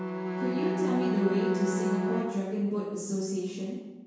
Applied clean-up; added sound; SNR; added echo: none; Bowed string instrument; 1 dB; reverberation time 1.0 s.